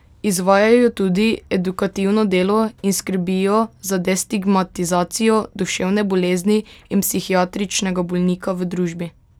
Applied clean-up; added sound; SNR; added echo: none; none; none; none.